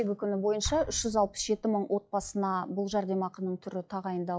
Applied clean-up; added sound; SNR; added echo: classical method log-MMSE.